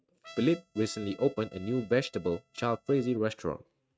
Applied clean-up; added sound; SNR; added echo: neural mask model RNNoise.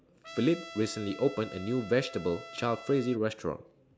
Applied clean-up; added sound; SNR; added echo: none; Trumpet; 16 dB; none.